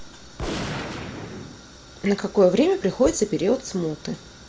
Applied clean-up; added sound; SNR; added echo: none; Gunshot, gunfire; 13 dB; none.